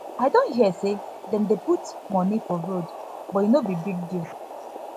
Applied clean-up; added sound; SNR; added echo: none; Boiling; 12 dB; none.